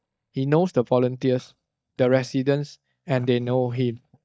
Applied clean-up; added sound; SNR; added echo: neural mask model DeepFilterNet 3.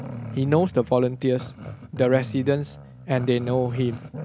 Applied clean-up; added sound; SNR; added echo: none; Growling; 13 dB; none.